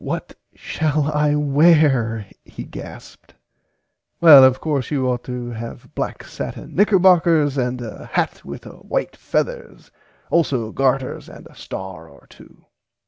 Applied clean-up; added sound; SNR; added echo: none; none; none; none.